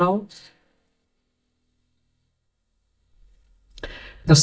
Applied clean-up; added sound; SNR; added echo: neural mask model DeepFilterNet 3.